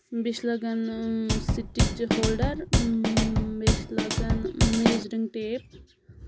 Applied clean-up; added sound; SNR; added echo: none; Drum kit; -4 dB; none.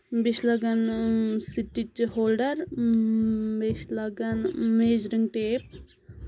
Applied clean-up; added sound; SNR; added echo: none; none; none; none.